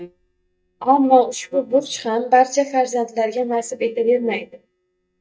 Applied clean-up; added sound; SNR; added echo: neural mask model DeepFilterNet 3.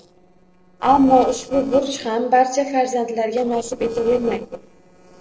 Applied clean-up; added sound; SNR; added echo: neural separator model SepFormer DNS4.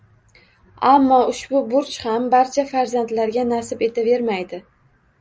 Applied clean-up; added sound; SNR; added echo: none; none; none; none.